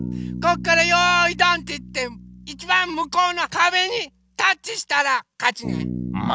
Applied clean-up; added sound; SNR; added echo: none; Bass guitar; 11 dB; none.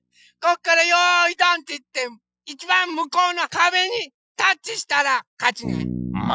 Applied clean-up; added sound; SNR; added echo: classical method Wiener filter.